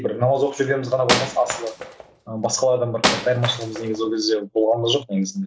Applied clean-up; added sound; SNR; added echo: none; Wood; 5 dB; none.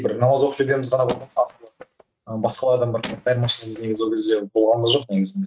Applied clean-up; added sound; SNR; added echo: neural mask model RNNoise.